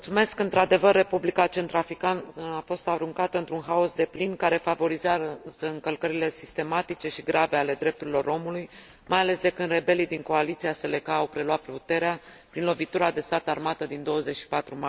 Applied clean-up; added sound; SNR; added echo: none; none; none; none.